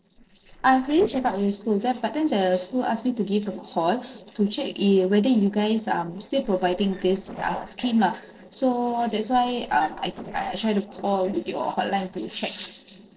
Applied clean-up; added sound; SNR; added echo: neural separator model SepFormer DNS4.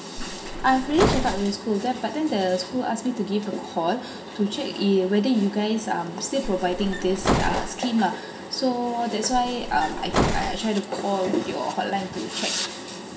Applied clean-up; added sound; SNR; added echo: none; Bus; 2 dB; reverberation time 2.0 s.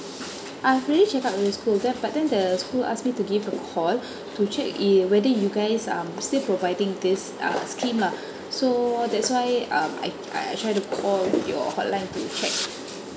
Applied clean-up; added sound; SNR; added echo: none; none; none; none.